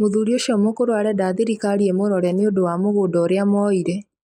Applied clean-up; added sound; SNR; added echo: neural mask model Resemble Enhance denoiser.